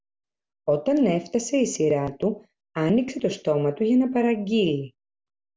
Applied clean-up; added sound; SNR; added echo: none; none; none; none.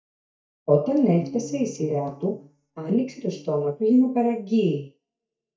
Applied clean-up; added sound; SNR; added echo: neural mask model DeepFilterNet 3.